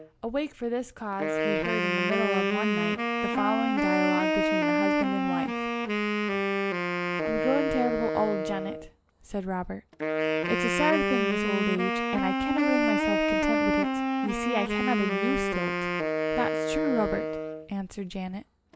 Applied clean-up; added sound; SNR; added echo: none; Wind instrument, woodwind instrument; -4 dB; none.